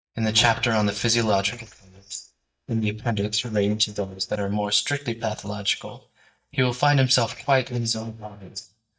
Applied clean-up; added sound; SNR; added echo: neural mask model DeepFilterNet 3.